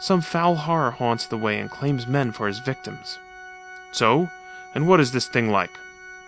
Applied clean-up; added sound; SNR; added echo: none; Organ; 18 dB; none.